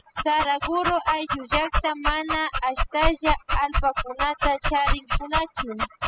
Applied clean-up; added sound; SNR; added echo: classical method spectral subtraction.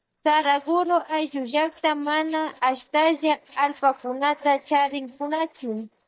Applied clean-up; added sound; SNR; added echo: neural mask model DeepFilterNet 3.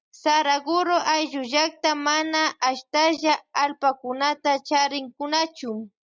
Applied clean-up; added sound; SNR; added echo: none; none; none; none.